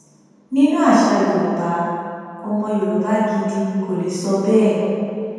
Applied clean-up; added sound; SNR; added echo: none; none; none; reverberation time 2.1 s.